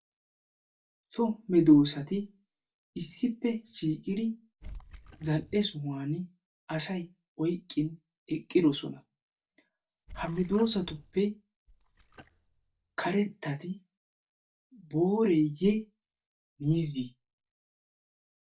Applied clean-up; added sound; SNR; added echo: neural mask model DeepFilterNet 3.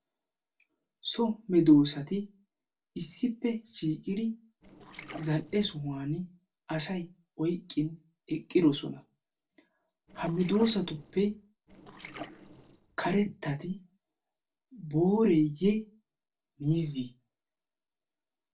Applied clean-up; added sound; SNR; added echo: neural separator model SepFormer DNS4.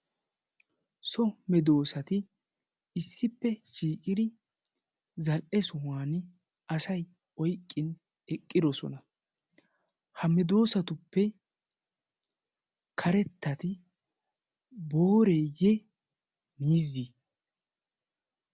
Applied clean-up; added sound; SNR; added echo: none; none; none; none.